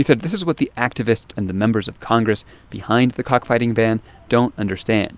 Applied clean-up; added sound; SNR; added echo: none; none; none; none.